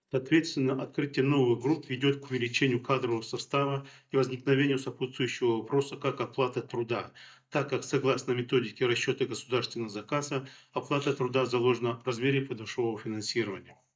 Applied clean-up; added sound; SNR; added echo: neural mask model DeepFilterNet 3.